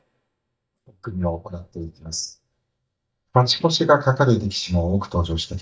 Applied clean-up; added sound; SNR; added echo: neural mask model DeepFilterNet 3.